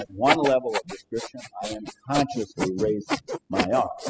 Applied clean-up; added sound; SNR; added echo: classical method spectral subtraction.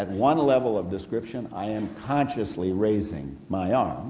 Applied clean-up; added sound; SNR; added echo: none; none; none; none.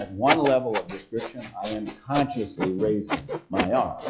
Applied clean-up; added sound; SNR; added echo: classical method log-MMSE.